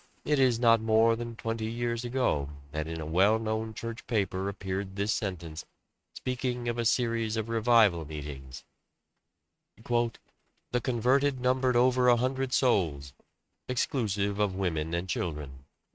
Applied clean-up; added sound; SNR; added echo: neural mask model RNNoise.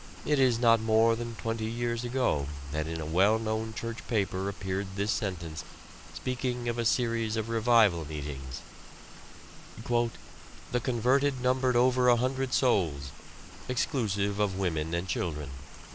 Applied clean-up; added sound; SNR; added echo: none; Rain; 15 dB; none.